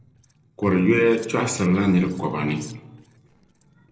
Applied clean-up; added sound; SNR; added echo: neural separator model SepFormer DNS4.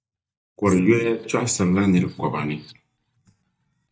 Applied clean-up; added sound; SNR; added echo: neural mask model DeepFilterNet 3.